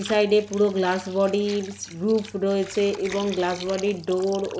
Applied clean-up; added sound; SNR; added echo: none; Water; 17 dB; none.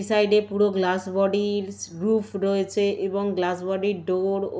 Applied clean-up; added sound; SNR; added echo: none; none; none; none.